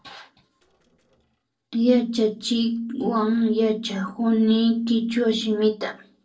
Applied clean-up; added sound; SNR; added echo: neural separator model SepFormer DNS4.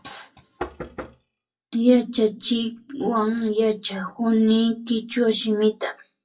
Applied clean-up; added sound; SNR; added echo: classical method WPE with log-MMSE.